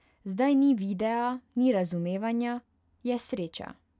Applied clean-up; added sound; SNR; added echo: none; none; none; none.